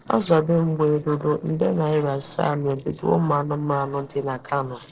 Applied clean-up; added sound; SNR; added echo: neural separator model SepFormer DNS4.